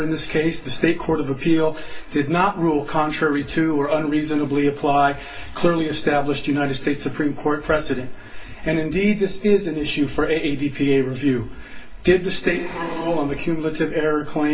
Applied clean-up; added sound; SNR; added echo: none; none; none; reverberation time 0.2 s.